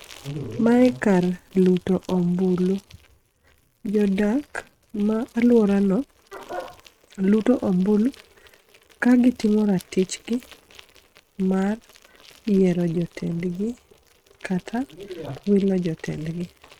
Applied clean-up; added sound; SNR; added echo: neural mask model RNNoise.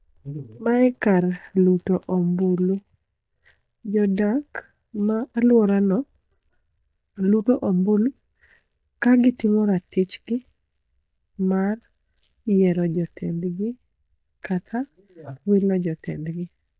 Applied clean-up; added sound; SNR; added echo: neural mask model DeepFilterNet 3.